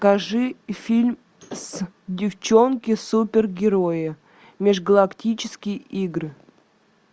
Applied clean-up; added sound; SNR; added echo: none; Slam / Wood; 19 dB; none.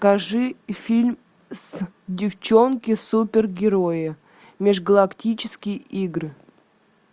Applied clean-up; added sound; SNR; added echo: none; none; none; none.